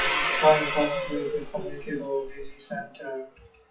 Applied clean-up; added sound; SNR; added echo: classical method WPE with log-MMSE.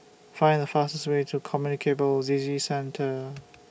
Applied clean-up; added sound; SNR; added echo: none; none; none; none.